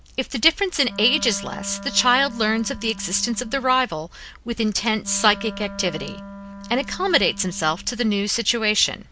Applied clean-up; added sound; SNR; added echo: none; Wind instrument, woodwind instrument; 16 dB; none.